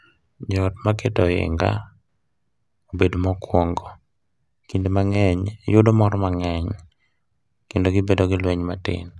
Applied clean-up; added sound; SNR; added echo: none; none; none; none.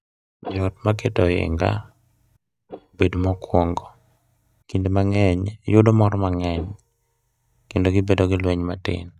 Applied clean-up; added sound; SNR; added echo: neural mask model DeepFilterNet 3.